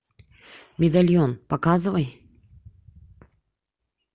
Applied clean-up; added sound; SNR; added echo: none; none; none; none.